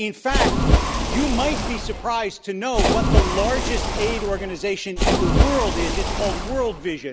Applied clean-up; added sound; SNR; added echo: none; Splash, splatter; -4 dB; none.